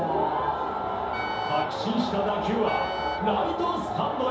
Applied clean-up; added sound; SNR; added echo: none; Wind instrument, woodwind instrument; 13 dB; reverberation time 0.8 s.